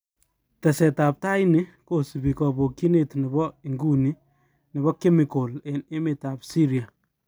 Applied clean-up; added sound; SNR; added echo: none; none; none; none.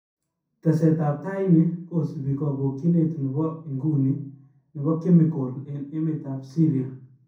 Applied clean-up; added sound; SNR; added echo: none; none; none; reverberation time 0.6 s.